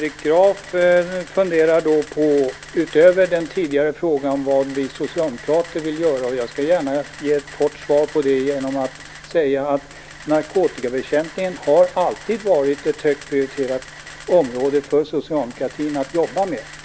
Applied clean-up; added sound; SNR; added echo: none; Camera; 20 dB; none.